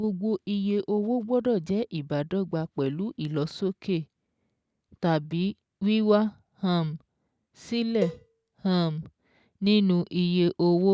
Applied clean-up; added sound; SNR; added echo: none; Cowbell; 12 dB; none.